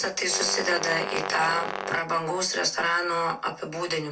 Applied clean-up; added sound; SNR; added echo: none; Brass instrument; 6 dB; reverberation time 0.2 s.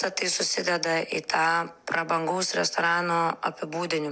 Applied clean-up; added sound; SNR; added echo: none; none; none; none.